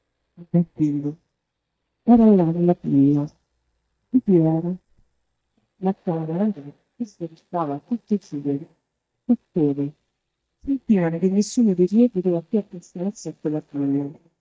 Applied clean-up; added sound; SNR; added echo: neural mask model DeepFilterNet 3.